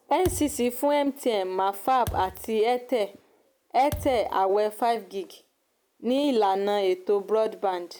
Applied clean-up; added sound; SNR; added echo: none; Thump, thud; 14 dB; none.